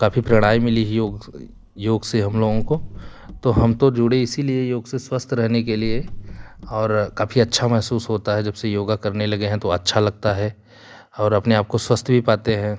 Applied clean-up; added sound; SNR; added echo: none; Car; 10 dB; none.